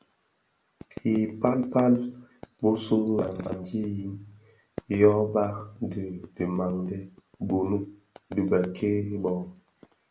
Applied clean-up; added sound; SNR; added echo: none; none; none; none.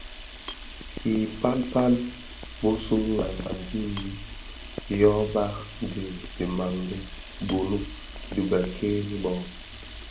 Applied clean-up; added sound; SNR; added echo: none; Camera; 11 dB; none.